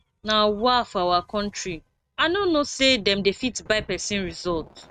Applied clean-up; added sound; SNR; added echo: neural mask model RNNoise.